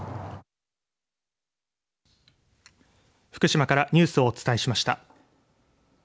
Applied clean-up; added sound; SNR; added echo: none; none; none; none.